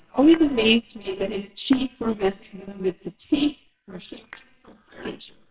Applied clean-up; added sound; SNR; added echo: neural separator model SepFormer WHAMR!.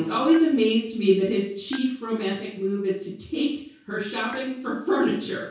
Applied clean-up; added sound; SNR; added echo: none; Dishes, pots, and pans / Chink, clink; 20 dB; reverberation time 0.6 s.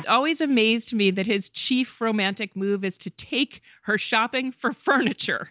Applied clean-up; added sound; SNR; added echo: none; none; none; none.